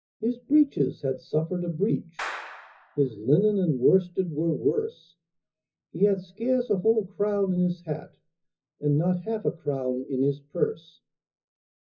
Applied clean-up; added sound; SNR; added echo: classical method WPE with log-MMSE.